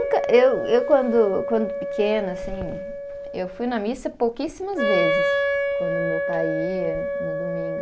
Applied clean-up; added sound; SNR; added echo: none; Wind instrument, woodwind instrument; 2 dB; none.